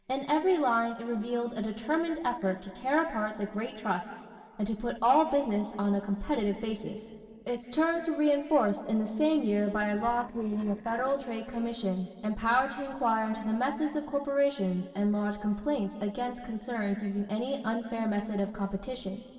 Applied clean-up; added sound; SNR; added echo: neural separator model SepFormer DNS4.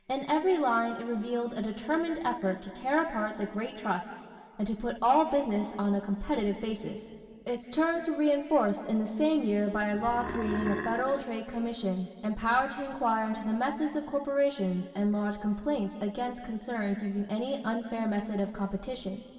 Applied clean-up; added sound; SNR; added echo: none; Burping, eructation; 7 dB; reverberation time 2.4 s.